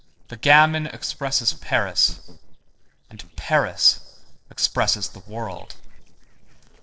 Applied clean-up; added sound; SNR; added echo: neural separator model SepFormer DNS4.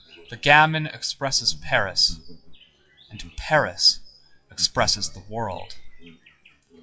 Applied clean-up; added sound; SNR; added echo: classical method WPE with log-MMSE.